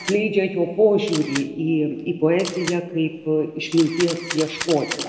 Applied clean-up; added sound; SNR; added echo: none; Camera; 13 dB; reverberation time 1.7 s.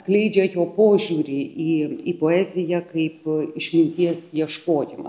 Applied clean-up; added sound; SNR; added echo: none; none; none; none.